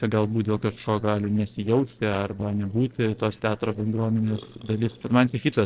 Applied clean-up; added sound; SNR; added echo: neural separator model SepFormer DNS4.